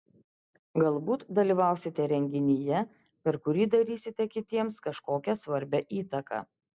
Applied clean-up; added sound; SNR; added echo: none; none; none; none.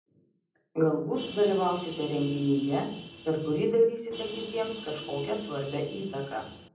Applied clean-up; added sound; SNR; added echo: none; Vehicle horn, car horn, honking; 14 dB; reverberation time 0.6 s.